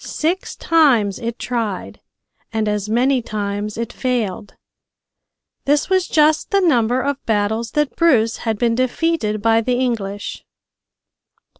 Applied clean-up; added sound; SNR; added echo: none; none; none; none.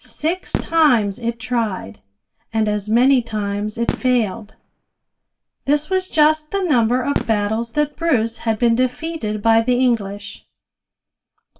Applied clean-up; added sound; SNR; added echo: none; Fireworks; 12 dB; reverberation time 0.2 s.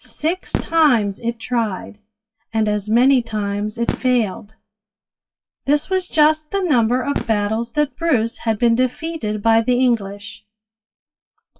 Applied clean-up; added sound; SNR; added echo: classical method WPE with log-MMSE.